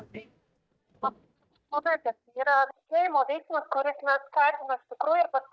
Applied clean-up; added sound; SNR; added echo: neural mask model DeepFilterNet 3.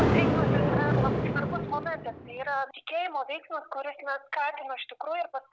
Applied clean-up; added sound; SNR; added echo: none; Thunder; -4 dB; none.